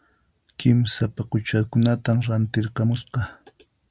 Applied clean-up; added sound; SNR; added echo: none; none; none; none.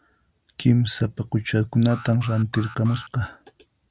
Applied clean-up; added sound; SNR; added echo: none; Alarm; 18 dB; none.